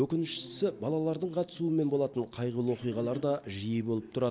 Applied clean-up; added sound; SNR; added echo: none; none; none; none.